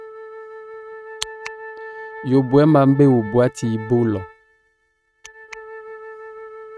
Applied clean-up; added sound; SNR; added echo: neural mask model RNNoise.